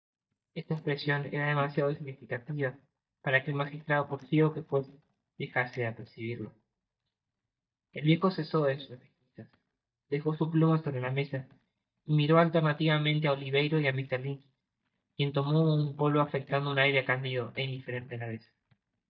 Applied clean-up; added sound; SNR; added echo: neural mask model DeepFilterNet 3.